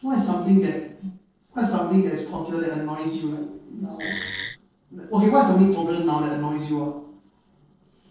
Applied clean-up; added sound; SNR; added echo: neural separator model SepFormer DNS4.